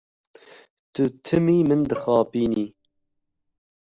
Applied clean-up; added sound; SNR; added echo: neural separator model SepFormer DNS4.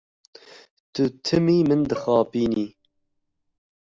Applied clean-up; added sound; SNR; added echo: none; Bowed string instrument; 18 dB; none.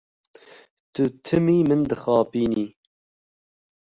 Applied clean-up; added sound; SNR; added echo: none; none; none; none.